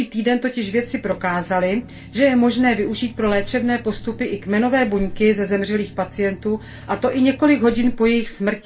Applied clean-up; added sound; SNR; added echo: none; Engine; 20 dB; reverberation time 0.2 s.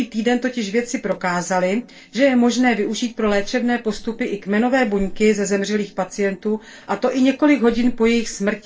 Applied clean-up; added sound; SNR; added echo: neural separator model SepFormer DNS4.